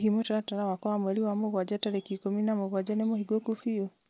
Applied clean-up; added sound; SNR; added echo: none; none; none; none.